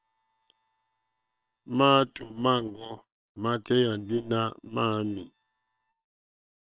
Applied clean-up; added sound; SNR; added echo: neural separator model SepFormer WHAM!.